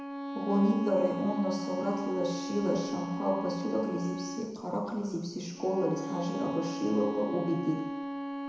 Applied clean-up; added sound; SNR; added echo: none; Bowed string instrument; 6 dB; reverberation time 1.0 s.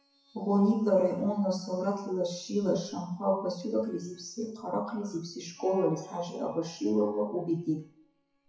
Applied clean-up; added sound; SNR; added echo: classical method WPE with log-MMSE.